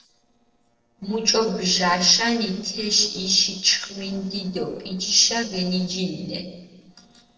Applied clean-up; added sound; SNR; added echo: neural separator model SepFormer DNS4.